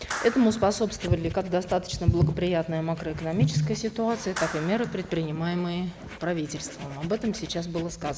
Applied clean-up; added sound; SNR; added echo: none; Writing + Clapping; 14 dB; none.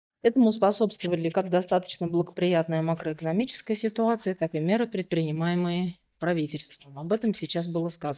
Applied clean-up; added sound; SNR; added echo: neural mask model DeepFilterNet 3.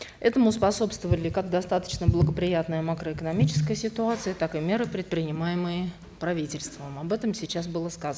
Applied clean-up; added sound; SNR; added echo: none; none; none; none.